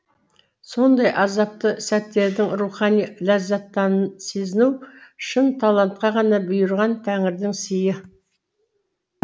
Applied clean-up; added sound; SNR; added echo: none; none; none; none.